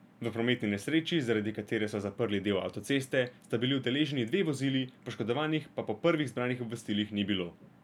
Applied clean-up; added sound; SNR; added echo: none; none; none; none.